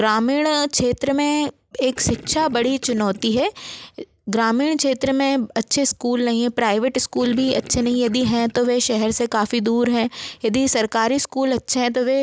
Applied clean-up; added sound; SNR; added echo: none; Gurgling; 18 dB; none.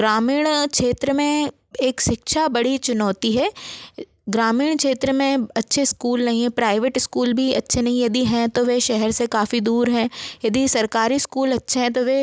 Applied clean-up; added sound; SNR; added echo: none; none; none; none.